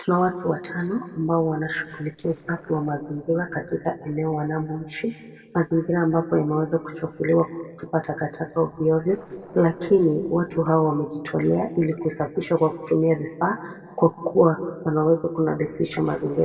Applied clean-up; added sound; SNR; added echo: neural separator model SepFormer DNS4.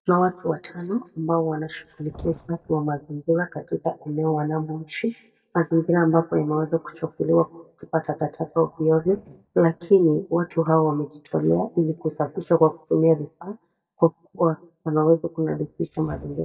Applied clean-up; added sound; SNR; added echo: neural mask model DeepFilterNet 3.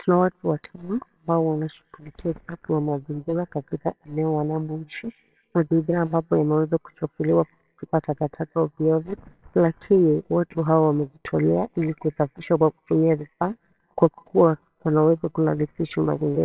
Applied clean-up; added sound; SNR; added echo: neural separator model SepFormer WHAMR!.